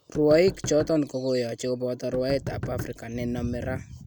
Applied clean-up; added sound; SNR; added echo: none; Knock; 14 dB; none.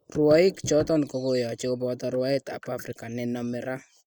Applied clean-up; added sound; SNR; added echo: neural mask model Resemble Enhance denoiser.